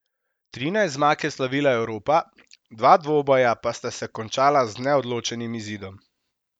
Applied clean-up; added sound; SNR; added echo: none; none; none; none.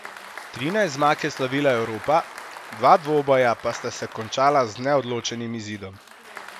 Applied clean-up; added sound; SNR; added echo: none; Applause; 16 dB; none.